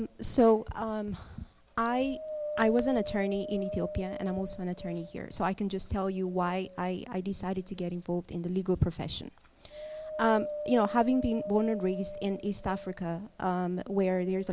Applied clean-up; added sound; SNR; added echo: none; Wind; 11 dB; none.